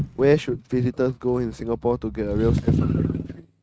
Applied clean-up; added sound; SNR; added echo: neural mask model RNNoise.